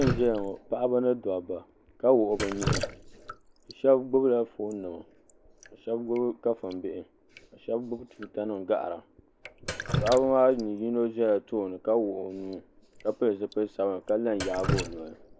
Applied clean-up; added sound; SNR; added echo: none; Drip; 9 dB; none.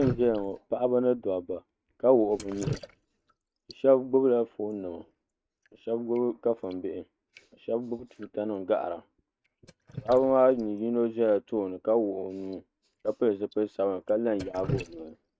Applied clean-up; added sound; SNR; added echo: neural mask model RNNoise.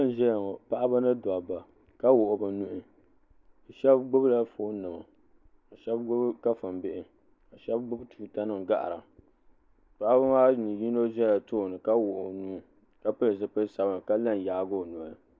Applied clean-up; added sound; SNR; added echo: none; none; none; none.